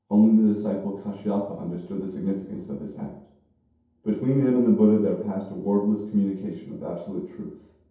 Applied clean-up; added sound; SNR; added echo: none; none; none; reverberation time 0.7 s.